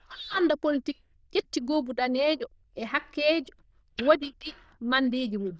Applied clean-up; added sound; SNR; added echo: neural diffusion model UNIVERSE++.